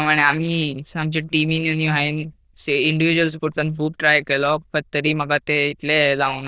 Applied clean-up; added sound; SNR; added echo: neural diffusion model UNIVERSE++.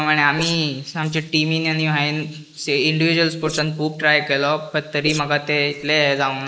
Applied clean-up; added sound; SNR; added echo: neural mask model Resemble Enhance denoiser.